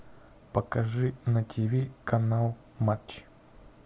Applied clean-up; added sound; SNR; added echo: none; none; none; none.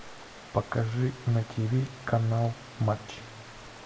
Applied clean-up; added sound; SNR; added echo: none; Water; 18 dB; reverberation time 1.1 s.